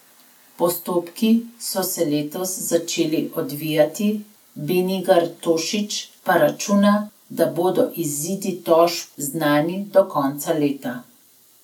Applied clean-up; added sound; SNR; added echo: none; none; none; none.